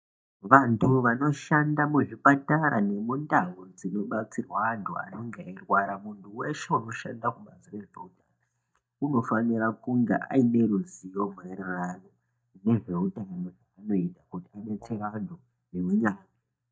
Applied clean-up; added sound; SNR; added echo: neural mask model DeepFilterNet 3.